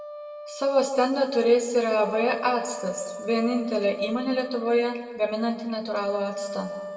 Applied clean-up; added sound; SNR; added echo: none; Wind instrument, woodwind instrument; 14 dB; reverberation time 1.5 s.